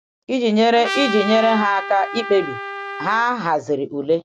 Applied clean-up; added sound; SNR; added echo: none; Trumpet; 8 dB; none.